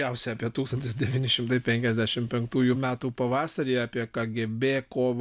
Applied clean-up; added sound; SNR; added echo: none; none; none; none.